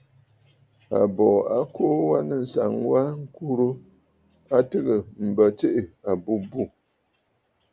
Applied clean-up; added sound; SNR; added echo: none; none; none; none.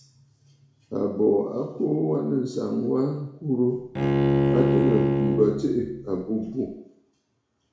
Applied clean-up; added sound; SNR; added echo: none; Bowed string instrument; -2 dB; reverberation time 0.6 s.